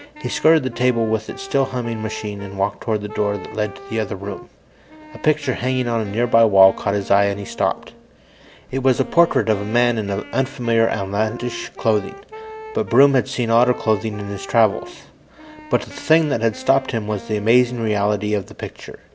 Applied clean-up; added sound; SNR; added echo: none; Wind instrument, woodwind instrument; 17 dB; none.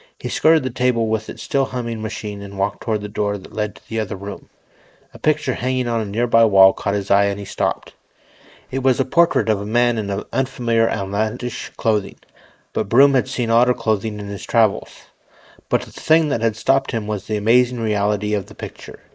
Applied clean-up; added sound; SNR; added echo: neural mask model Resemble Enhance denoiser.